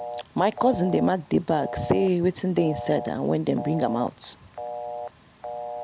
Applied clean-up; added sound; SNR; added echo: none; Telephone; 10 dB; none.